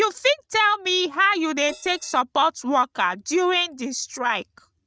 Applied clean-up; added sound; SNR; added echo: neural mask model RNNoise.